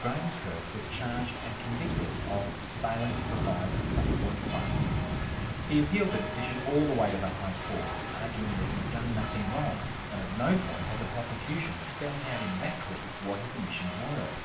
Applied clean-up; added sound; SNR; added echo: none; Rain; 0 dB; reverberation time 0.8 s.